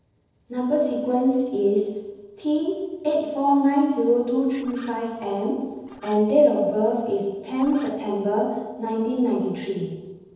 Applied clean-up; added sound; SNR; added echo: neural separator model SepFormer DNS4.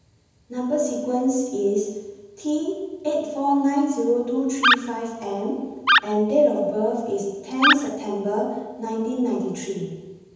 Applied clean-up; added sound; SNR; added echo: none; Animal; -2 dB; reverberation time 1.1 s.